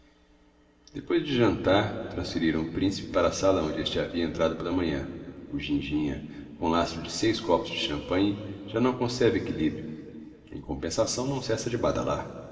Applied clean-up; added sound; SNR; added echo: none; none; none; reverberation time 2.4 s.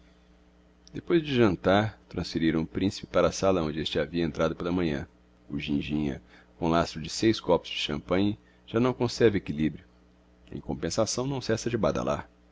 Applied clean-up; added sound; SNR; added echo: none; none; none; none.